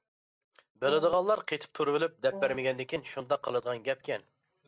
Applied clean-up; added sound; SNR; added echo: none; Wind instrument, woodwind instrument; 13 dB; none.